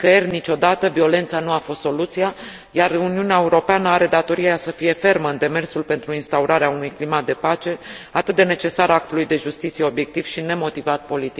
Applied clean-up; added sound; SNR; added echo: none; none; none; none.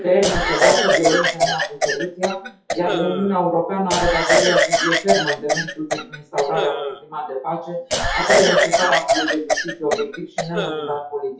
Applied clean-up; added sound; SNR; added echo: classical method WPE with log-MMSE.